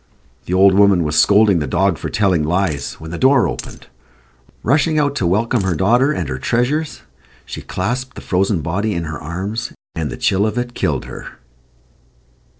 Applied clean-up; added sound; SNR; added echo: neural separator model SepFormer DNS4.